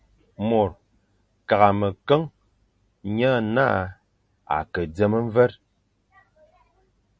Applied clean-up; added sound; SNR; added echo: none; none; none; none.